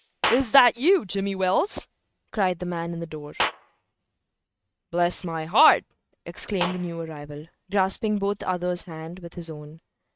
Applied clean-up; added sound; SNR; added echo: neural mask model RNNoise.